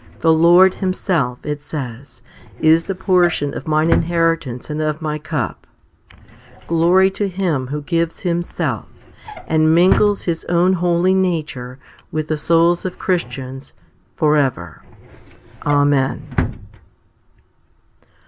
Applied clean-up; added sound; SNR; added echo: none; Drawer open or close; 13 dB; none.